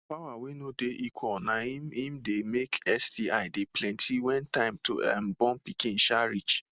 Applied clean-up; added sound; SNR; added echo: none; none; none; none.